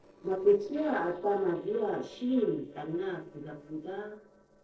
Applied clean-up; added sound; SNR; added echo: neural separator model SepFormer DNS4.